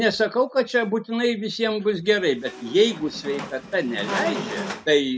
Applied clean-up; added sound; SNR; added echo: none; Squeak; 10 dB; none.